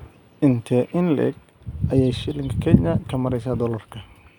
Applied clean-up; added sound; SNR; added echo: none; none; none; none.